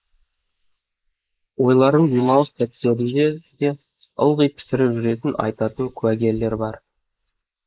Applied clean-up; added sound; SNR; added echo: neural mask model Resemble Enhance denoiser.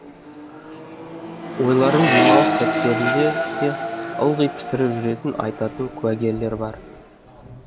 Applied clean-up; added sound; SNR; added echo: none; Accelerating, revving, vroom; 1 dB; none.